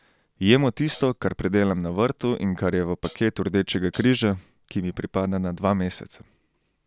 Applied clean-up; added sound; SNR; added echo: none; Hi-hat; 14 dB; none.